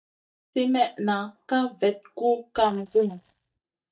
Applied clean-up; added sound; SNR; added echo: neural mask model DeepFilterNet 3.